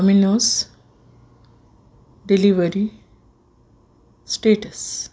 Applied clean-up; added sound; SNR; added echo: none; none; none; none.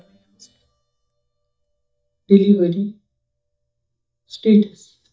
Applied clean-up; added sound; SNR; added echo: neural mask model DeepFilterNet 3.